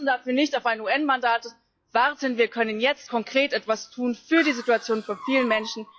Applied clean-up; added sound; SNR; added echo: classical method log-MMSE.